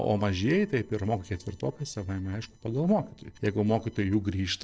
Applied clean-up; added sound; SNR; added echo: neural separator model SepFormer DNS4.